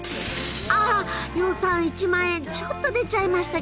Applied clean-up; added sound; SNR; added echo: none; none; none; none.